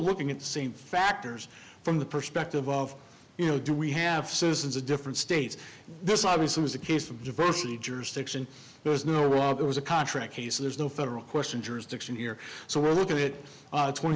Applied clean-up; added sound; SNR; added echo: none; none; none; none.